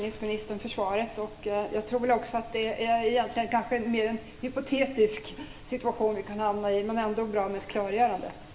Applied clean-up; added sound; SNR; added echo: none; none; none; reverberation time 1.9 s.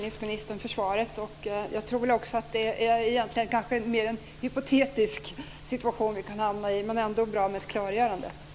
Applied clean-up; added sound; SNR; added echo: none; none; none; none.